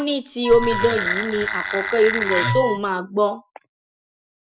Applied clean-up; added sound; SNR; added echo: none; Wood + Wind instrument, woodwind instrument; 2 dB; none.